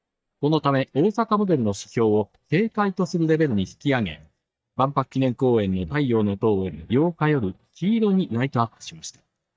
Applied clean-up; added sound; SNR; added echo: neural mask model DeepFilterNet 3.